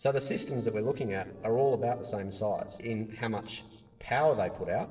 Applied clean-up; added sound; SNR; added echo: neural separator model SepFormer DNS4.